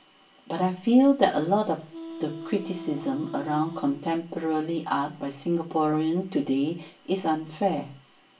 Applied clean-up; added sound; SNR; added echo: none; Wind instrument, woodwind instrument; 13 dB; reverberation time 0.3 s.